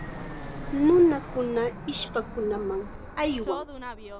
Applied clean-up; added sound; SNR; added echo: none; Fixed-wing aircraft, airplane; 11 dB; none.